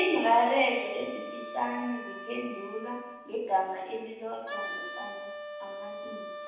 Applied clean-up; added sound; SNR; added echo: none; Wind instrument, woodwind instrument; 10 dB; reverberation time 1.1 s.